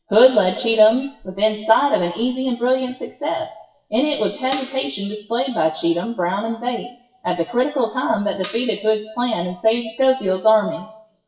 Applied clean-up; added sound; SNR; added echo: classical method WPE with log-MMSE.